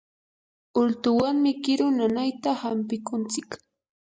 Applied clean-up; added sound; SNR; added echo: none; none; none; none.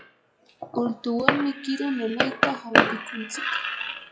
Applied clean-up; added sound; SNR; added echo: classical method log-MMSE.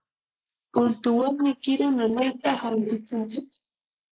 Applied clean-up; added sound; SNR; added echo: neural mask model Resemble Enhance denoiser.